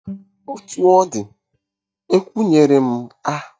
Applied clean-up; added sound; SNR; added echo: neural mask model DeepFilterNet 3.